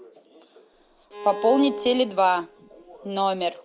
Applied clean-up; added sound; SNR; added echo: none; Bowed string instrument; 11 dB; none.